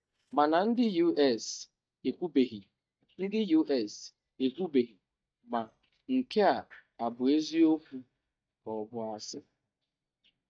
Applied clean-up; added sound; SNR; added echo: neural mask model DeepFilterNet 3.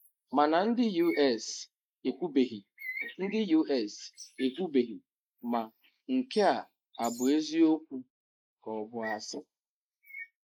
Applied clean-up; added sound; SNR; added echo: neural mask model Resemble Enhance denoiser.